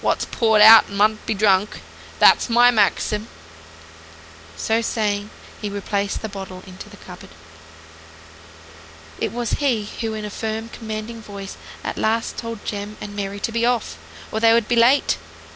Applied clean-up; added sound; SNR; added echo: none; Car; 19 dB; none.